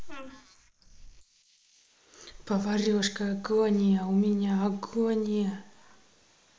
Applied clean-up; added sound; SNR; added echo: neural mask model Resemble Enhance denoiser.